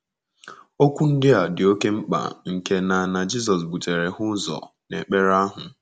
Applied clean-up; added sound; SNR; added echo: none; none; none; none.